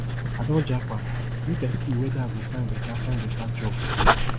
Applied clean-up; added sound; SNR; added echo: none; Writing; -5 dB; none.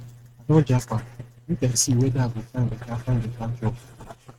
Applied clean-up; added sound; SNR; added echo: neural mask model RNNoise.